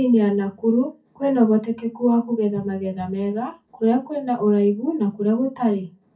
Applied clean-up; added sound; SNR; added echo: none; none; none; reverberation time 0.3 s.